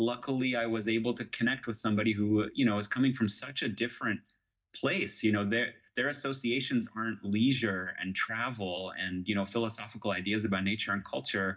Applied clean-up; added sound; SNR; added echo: neural mask model DeepFilterNet 3.